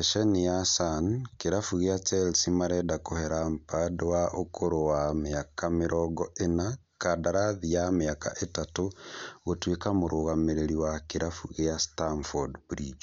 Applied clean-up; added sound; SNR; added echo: none; none; none; none.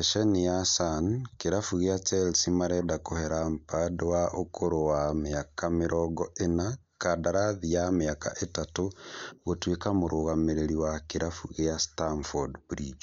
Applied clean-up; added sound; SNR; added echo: neural mask model Resemble Enhance denoiser.